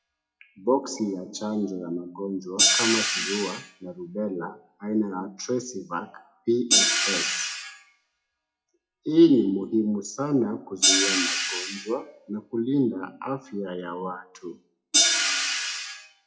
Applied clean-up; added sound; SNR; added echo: classical method WPE with log-MMSE.